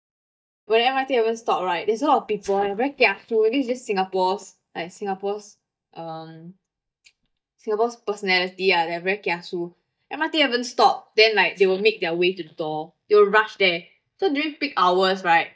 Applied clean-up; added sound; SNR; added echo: neural mask model DeepFilterNet 3.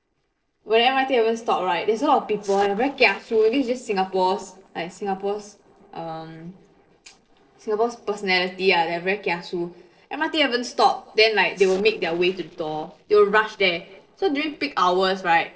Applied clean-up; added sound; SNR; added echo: neural separator model SepFormer DNS4.